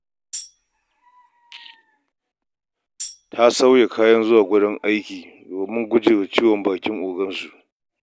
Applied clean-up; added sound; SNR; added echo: none; Tambourine; 9 dB; none.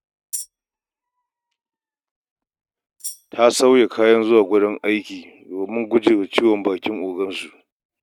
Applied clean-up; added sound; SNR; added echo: neural mask model RNNoise.